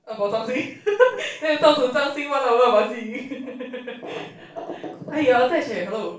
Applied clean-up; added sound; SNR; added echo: none; none; none; reverberation time 0.4 s.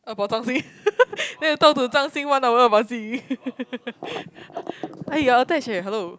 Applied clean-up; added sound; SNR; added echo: none; none; none; none.